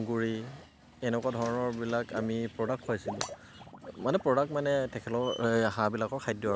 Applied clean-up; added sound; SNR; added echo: none; Shatter + Water / Liquid; 17 dB; none.